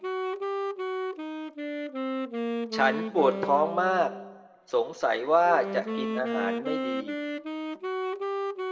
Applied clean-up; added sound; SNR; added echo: none; Wind instrument, woodwind instrument; 3 dB; reverberation time 1.0 s.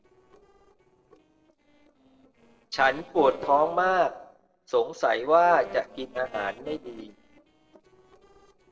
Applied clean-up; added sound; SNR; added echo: neural separator model SepFormer DNS4.